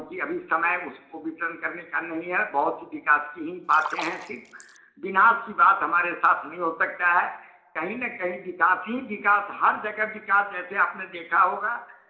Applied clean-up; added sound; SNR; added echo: neural separator model SepFormer DNS4.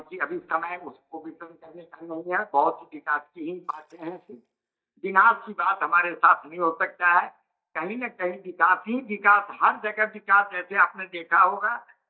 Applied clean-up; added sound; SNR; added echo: neural mask model DeepFilterNet 3.